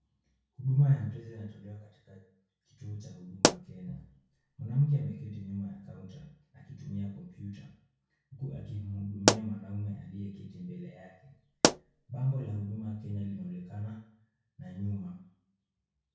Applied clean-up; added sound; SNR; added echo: none; Explosion; -3 dB; reverberation time 0.6 s.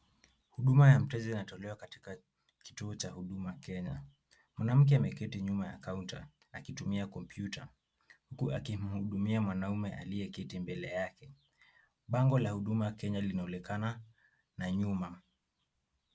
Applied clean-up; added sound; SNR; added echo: none; none; none; none.